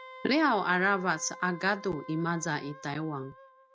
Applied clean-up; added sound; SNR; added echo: none; Wind instrument, woodwind instrument; 18 dB; none.